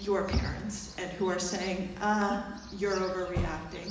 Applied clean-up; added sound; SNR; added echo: none; Chirp, tweet; 10 dB; reverberation time 1.0 s.